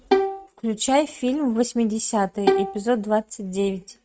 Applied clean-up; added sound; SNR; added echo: neural mask model RNNoise.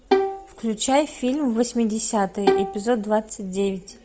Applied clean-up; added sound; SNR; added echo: none; Bowed string instrument; 2 dB; none.